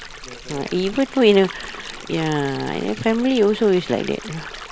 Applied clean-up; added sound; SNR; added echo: none; Stream; 15 dB; none.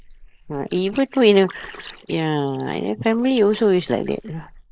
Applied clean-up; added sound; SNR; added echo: neural mask model Resemble Enhance denoiser.